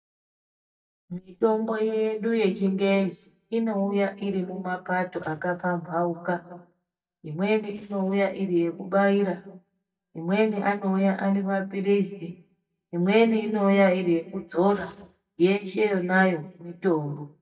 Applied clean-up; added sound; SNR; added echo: neural mask model DeepFilterNet 3.